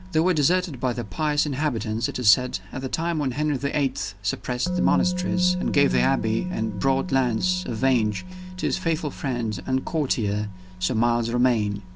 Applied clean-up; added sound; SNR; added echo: none; Musical instrument; 8 dB; none.